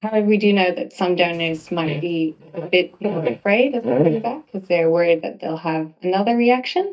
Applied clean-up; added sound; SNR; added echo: neural mask model DeepFilterNet 3.